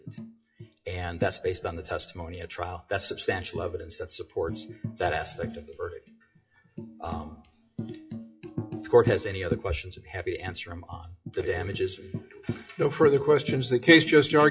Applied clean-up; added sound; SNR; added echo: classical method WPE with log-MMSE.